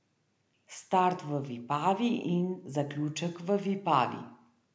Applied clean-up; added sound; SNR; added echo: none; none; none; none.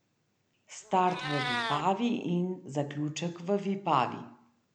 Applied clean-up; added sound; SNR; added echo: none; Meow; 10 dB; none.